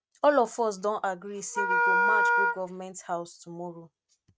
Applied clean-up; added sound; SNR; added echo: neural mask model RNNoise.